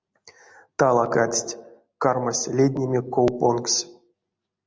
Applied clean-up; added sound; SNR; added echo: none; none; none; none.